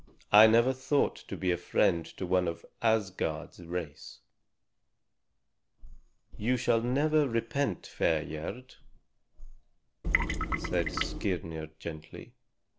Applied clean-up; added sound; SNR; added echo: none; Trickle, dribble / Water tap, faucet; 0 dB; none.